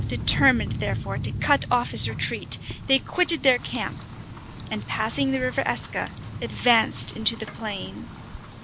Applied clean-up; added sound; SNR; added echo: none; Rain; 10 dB; none.